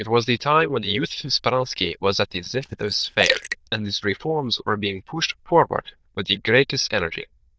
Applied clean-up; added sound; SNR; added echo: neural diffusion model UNIVERSE++.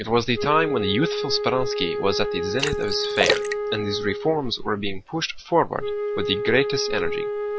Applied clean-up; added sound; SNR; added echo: none; Wind instrument, woodwind instrument + Splash, splatter; 3 dB; none.